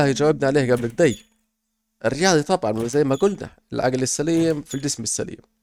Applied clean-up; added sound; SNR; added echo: neural mask model RNNoise.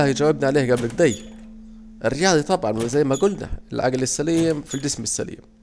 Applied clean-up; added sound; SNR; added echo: none; Bass guitar + Squeak; 17 dB; none.